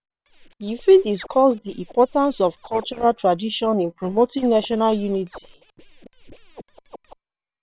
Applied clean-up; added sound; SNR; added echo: neural separator model SepFormer WHAM!.